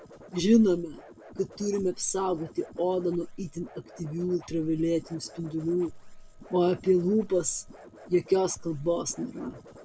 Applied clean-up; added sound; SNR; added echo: none; Scratching (performance technique); 18 dB; none.